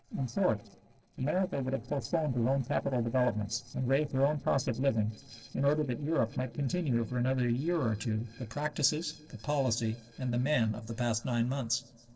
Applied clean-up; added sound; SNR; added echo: neural separator model SepFormer DNS4.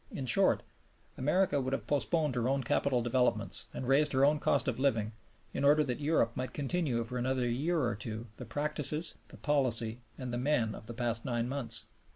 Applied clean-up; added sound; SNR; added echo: none; none; none; none.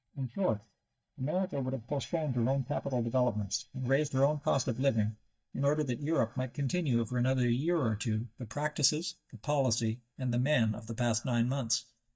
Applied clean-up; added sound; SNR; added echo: neural mask model DeepFilterNet 3.